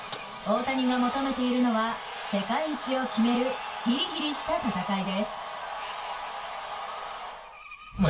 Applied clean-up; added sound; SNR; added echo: none; Screech; 17 dB; reverberation time 0.2 s.